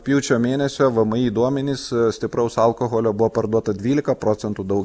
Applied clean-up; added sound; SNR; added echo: none; none; none; none.